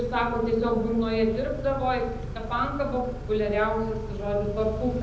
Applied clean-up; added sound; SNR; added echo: none; Idling / Accelerating, revving, vroom / Car; 8 dB; reverberation time 0.8 s.